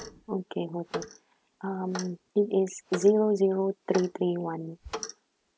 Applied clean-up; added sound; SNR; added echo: none; Clock; 14 dB; none.